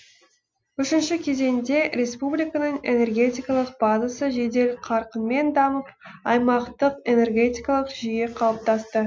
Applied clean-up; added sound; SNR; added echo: none; none; none; none.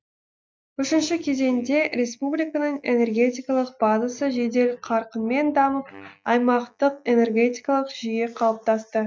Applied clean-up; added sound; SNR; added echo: neural mask model DeepFilterNet 3.